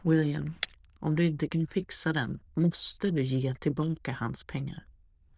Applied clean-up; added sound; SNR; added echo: neural diffusion model UNIVERSE++.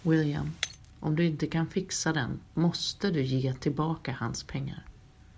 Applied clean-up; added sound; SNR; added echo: none; Shatter; 17 dB; none.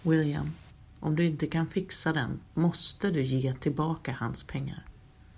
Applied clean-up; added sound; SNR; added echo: none; none; none; none.